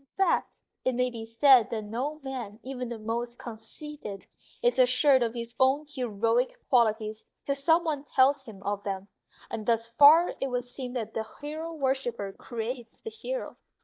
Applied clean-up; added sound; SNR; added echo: neural mask model DeepFilterNet 3.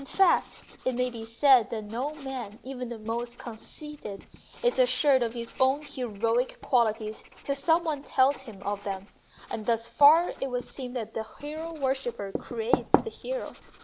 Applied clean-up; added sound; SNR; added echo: none; Writing; 11 dB; none.